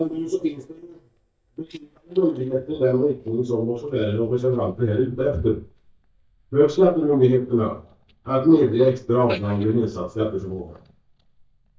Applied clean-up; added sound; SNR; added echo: neural mask model DeepFilterNet 3.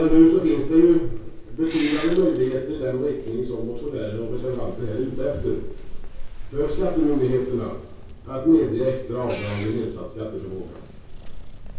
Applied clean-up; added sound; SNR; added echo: none; Meow / Purr; 7 dB; reverberation time 0.6 s.